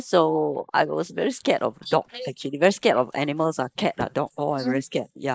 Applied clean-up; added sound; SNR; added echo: neural mask model Resemble Enhance denoiser.